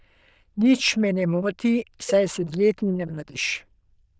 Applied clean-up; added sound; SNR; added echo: neural diffusion model UNIVERSE++.